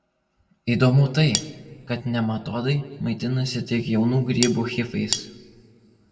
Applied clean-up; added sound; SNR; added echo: none; Cutlery, silverware; 7 dB; reverberation time 1.2 s.